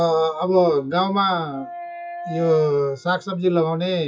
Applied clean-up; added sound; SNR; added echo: classical method WPE with log-MMSE.